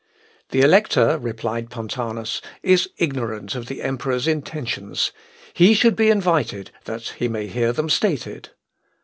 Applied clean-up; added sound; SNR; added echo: none; none; none; none.